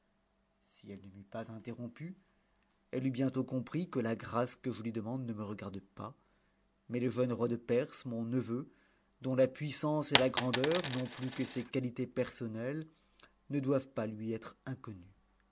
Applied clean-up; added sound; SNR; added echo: none; Coin (dropping); -5 dB; none.